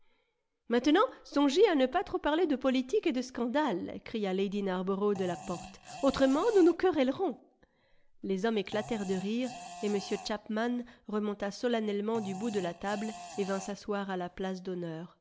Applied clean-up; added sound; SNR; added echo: none; Fart; 17 dB; none.